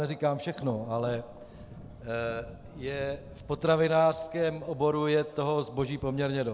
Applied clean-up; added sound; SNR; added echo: none; Thunder; 19 dB; none.